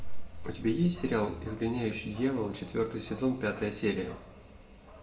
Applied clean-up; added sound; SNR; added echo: none; Bark; 18 dB; reverberation time 0.8 s.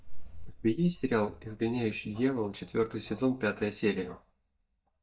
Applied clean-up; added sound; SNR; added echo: neural mask model DeepFilterNet 3.